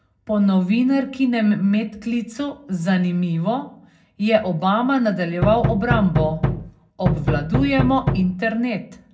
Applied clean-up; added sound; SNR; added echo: none; Knock; 2 dB; reverberation time 0.4 s.